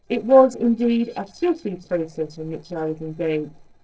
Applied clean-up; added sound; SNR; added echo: neural separator model SepFormer DNS4.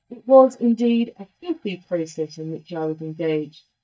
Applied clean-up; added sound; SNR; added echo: neural mask model DeepFilterNet 3.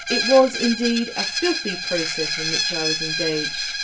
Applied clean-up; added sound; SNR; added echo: none; Screech; 2 dB; reverberation time 0.2 s.